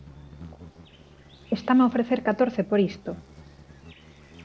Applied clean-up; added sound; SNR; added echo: none; Insect; 20 dB; none.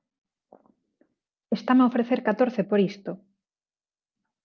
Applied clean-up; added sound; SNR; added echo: none; none; none; none.